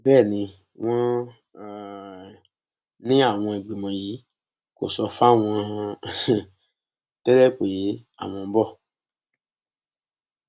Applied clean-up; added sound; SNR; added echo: none; none; none; none.